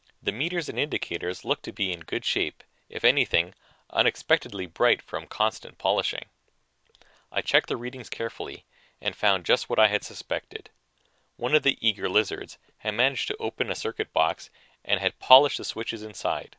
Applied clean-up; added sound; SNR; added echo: none; none; none; none.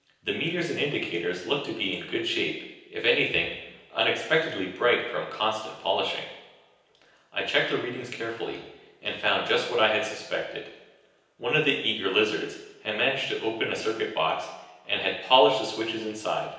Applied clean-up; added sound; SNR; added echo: none; none; none; reverberation time 0.9 s.